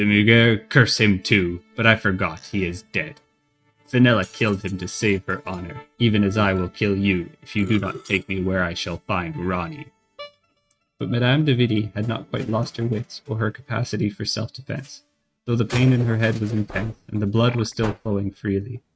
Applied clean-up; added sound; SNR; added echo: neural mask model RNNoise.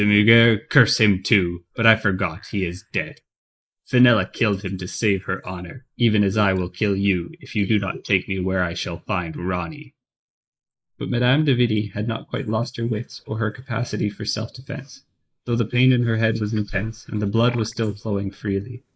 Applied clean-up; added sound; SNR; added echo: neural mask model Resemble Enhance denoiser.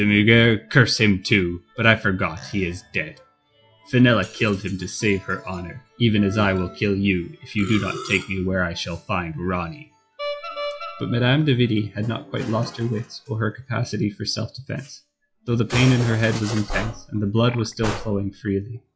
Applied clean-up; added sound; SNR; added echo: classical method log-MMSE.